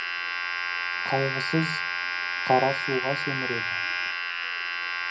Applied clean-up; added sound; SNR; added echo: none; Domestic sounds, home sounds; -1 dB; reverberation time 0.4 s.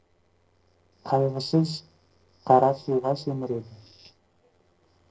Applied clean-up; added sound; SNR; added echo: neural separator model SepFormer DNS4.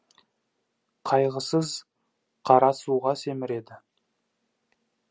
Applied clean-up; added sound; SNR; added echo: none; none; none; none.